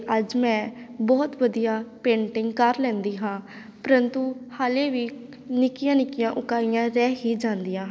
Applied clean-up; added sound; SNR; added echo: none; none; none; none.